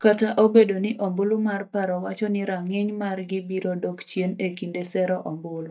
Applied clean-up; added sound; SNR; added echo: neural mask model DeepFilterNet 3.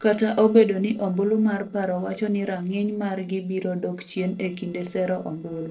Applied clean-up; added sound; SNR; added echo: neural separator model SepFormer DNS4.